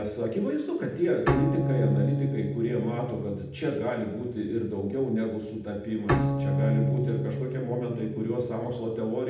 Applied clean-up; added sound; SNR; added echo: none; Bowed string instrument; 1 dB; reverberation time 0.8 s.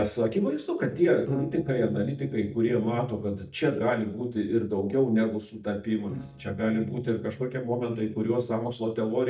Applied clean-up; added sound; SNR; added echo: neural mask model DeepFilterNet 3.